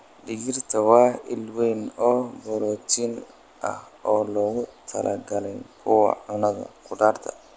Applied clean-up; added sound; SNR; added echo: none; none; none; none.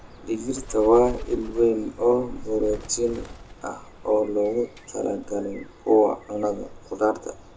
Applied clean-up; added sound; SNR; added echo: none; Bird; 15 dB; reverberation time 0.2 s.